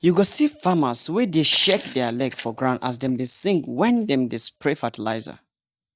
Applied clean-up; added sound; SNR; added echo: neural mask model DeepFilterNet 3.